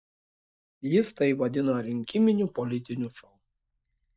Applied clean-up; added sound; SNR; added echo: neural mask model DeepFilterNet 3.